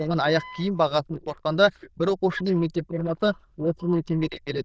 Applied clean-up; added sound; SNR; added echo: neural diffusion model UNIVERSE++.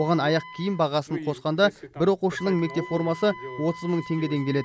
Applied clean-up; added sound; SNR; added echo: none; Wind instrument, woodwind instrument; 18 dB; none.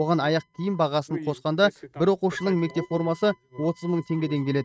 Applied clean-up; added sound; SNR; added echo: neural mask model RNNoise.